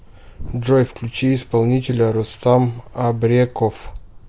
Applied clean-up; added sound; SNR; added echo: neural mask model Resemble Enhance denoiser.